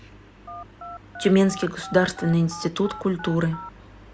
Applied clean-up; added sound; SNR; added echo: none; Telephone; 16 dB; none.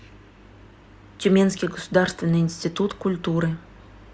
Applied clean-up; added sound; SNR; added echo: none; none; none; none.